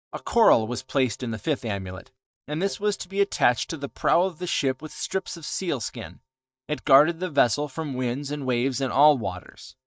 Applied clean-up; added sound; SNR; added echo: neural mask model DeepFilterNet 3.